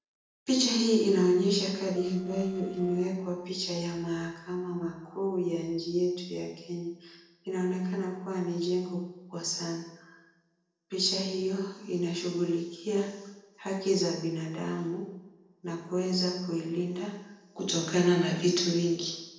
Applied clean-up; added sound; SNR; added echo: neural separator model SepFormer DNS4.